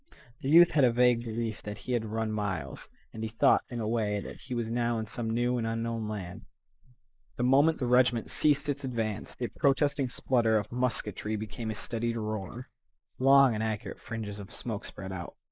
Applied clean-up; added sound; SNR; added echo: neural mask model Resemble Enhance denoiser.